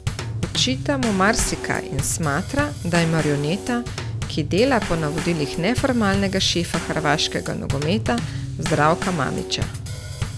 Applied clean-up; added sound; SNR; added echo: none; Bass drum / Snare drum / Drum kit; 6 dB; none.